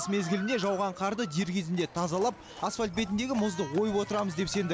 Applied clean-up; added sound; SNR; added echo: none; Livestock, farm animals, working animals; 15 dB; none.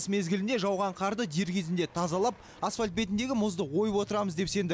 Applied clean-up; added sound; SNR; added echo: none; none; none; none.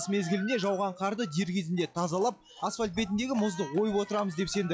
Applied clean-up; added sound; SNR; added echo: classical method log-MMSE.